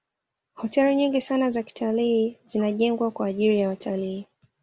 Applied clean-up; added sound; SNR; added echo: none; none; none; none.